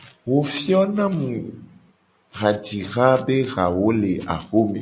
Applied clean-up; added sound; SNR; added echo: none; none; none; none.